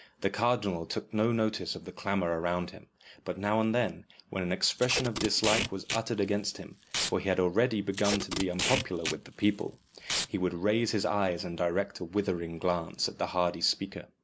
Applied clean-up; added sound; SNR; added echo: none; Packing tape, duct tape; 5 dB; none.